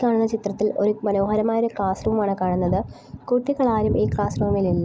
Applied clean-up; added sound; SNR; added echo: none; none; none; none.